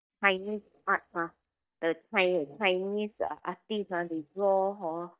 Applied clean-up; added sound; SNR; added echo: neural mask model DeepFilterNet 3.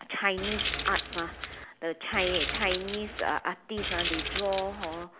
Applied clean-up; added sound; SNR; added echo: none; Keys jangling; 2 dB; none.